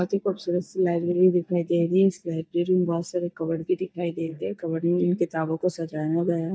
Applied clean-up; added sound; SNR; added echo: neural mask model DeepFilterNet 3.